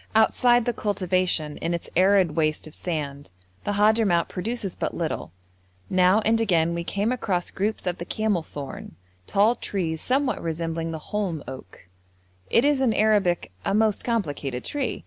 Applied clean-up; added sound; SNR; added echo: none; none; none; none.